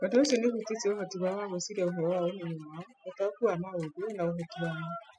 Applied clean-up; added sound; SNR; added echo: classical method spectral subtraction.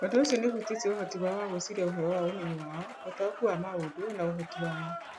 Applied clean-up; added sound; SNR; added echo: none; Applause / Cheering; 11 dB; none.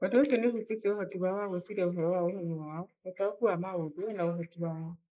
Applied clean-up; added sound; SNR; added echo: neural mask model Resemble Enhance denoiser.